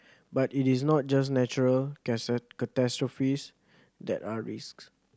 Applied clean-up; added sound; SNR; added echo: none; none; none; none.